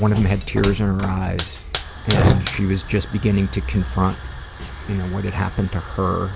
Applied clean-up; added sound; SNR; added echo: none; Hiss / Fire; 5 dB; none.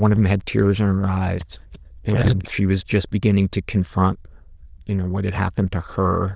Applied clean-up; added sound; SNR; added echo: neural diffusion model UNIVERSE++.